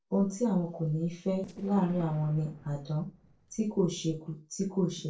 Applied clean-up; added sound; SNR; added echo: neural separator model SepFormer DNS4.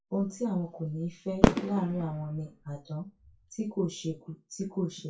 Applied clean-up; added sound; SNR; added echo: classical method WPE with log-MMSE.